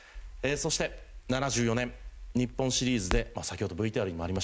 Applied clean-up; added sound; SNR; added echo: none; Crackle; 10 dB; none.